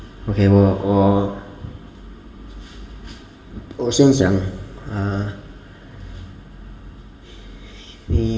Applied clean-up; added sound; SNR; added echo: none; none; none; reverberation time 1.1 s.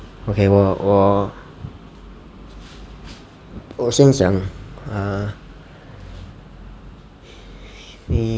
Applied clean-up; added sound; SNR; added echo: none; none; none; none.